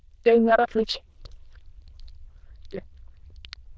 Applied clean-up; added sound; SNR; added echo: neural diffusion model UNIVERSE++.